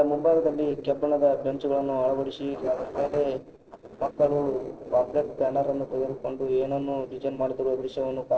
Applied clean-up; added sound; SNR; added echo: neural separator model SepFormer DNS4.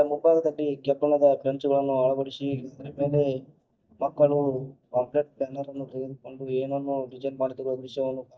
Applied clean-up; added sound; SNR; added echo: neural mask model DeepFilterNet 3.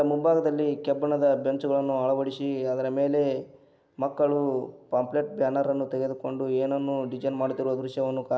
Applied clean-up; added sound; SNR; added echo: none; none; none; none.